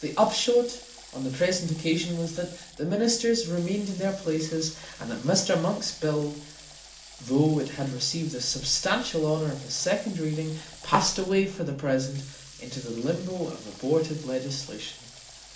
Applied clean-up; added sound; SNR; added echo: none; Water tap, faucet / Water; 20 dB; reverberation time 0.4 s.